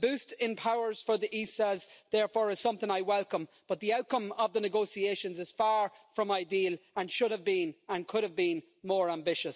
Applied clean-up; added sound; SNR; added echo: none; none; none; none.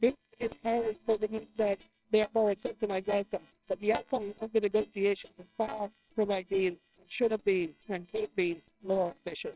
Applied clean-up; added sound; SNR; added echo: neural separator model SepFormer WHAMR!.